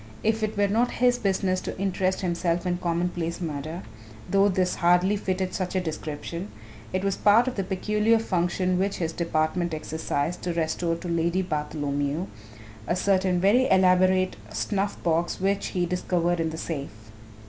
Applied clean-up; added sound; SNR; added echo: none; none; none; none.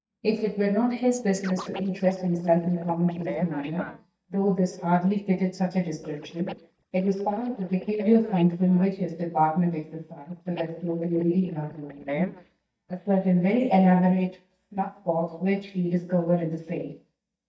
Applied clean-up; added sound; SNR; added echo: neural mask model DeepFilterNet 3.